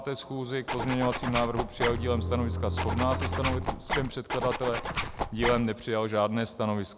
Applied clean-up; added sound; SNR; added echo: none; Zipper (clothing) + Bowed string instrument; 2 dB; none.